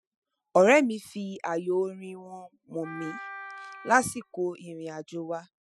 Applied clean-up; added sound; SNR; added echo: classical method spectral subtraction.